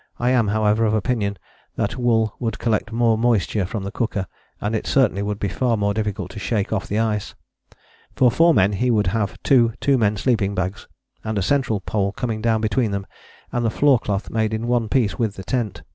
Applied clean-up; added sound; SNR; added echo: none; none; none; none.